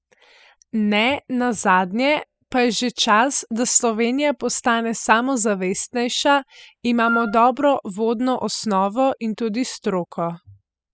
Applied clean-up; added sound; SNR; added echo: classical method spectral subtraction.